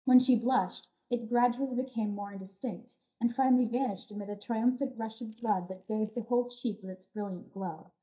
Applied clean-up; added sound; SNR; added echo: neural mask model DeepFilterNet 3.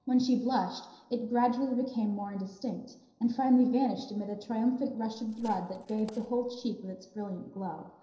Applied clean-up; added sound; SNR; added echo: neural separator model SepFormer DNS4.